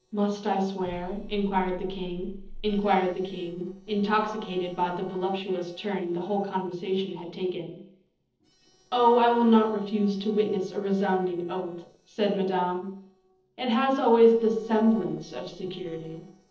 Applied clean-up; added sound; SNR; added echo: neural separator model SepFormer DNS4.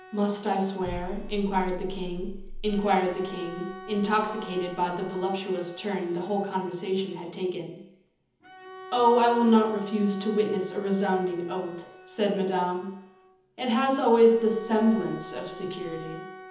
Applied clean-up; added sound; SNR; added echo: none; Bowed string instrument; 18 dB; reverberation time 1.3 s.